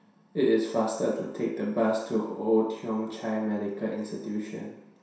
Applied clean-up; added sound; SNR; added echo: none; none; none; reverberation time 0.7 s.